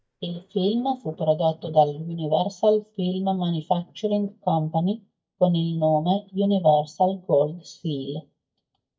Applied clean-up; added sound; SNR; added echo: neural mask model DeepFilterNet 3.